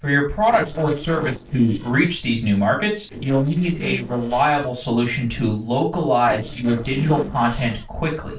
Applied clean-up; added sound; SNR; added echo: neural separator model SepFormer DNS4.